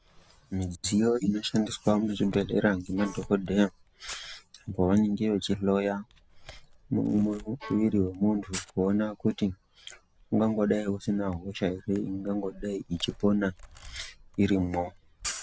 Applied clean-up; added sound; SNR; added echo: none; Bowed string instrument + Camera; 19 dB; none.